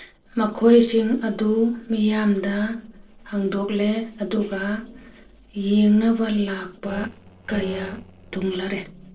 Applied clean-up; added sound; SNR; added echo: neural separator model SepFormer DNS4.